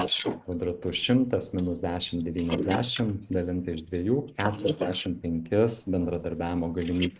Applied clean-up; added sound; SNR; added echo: neural mask model Resemble Enhance denoiser.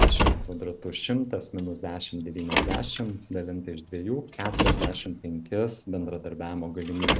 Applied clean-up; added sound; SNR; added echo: none; Car; -3 dB; none.